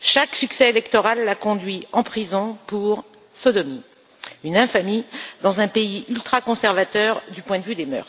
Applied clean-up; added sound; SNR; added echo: none; none; none; none.